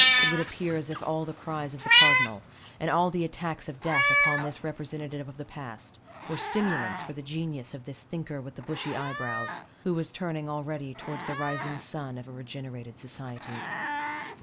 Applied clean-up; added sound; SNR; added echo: none; Meow; -4 dB; none.